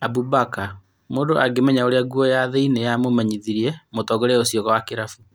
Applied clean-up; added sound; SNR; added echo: none; none; none; none.